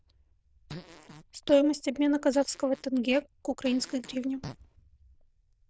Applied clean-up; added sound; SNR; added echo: neural diffusion model UNIVERSE++.